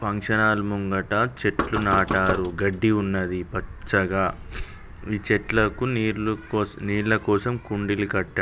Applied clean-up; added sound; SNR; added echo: none; Knock; 7 dB; none.